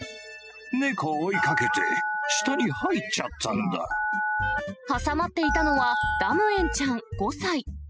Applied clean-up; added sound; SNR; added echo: classical method spectral subtraction.